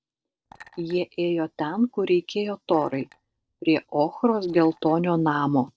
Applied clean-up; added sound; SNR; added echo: neural separator model SepFormer DNS4.